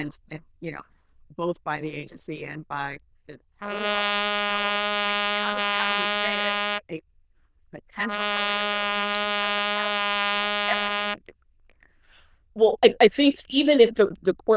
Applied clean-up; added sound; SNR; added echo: neural diffusion model UNIVERSE++.